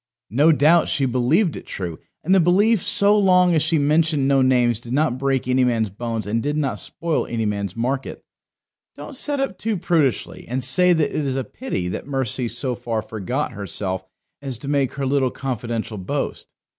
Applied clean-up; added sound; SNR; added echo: none; none; none; none.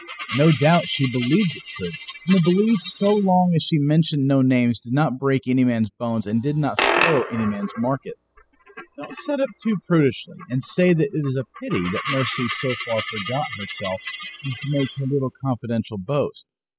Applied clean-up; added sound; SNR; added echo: classical method spectral subtraction.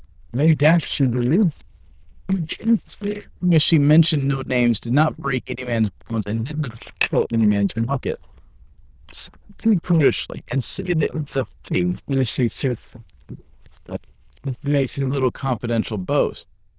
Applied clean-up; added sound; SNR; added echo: neural diffusion model UNIVERSE++.